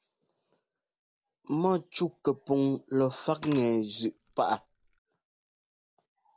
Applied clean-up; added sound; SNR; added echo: none; Glass / Liquid; 19 dB; none.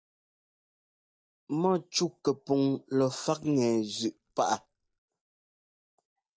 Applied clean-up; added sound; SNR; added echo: neural mask model DeepFilterNet 3.